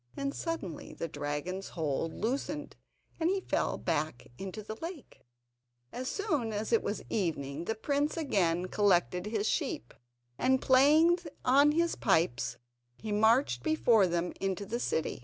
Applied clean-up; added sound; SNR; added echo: none; none; none; none.